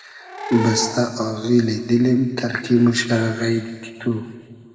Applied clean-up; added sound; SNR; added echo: none; Animal / Brass instrument; 13 dB; reverberation time 1.9 s.